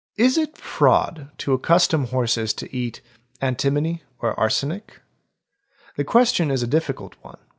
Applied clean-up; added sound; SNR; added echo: none; none; none; none.